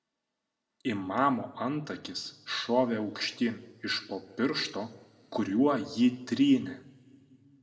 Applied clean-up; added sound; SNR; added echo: none; none; none; reverberation time 1.2 s.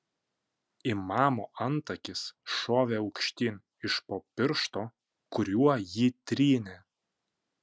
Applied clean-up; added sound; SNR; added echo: none; none; none; none.